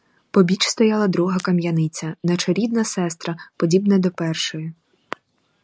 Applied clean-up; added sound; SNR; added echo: none; none; none; none.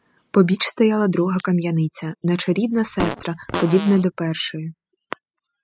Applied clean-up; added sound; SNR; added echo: classical method spectral subtraction.